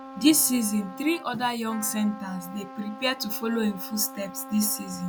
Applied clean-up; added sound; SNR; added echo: none; Trumpet; 14 dB; none.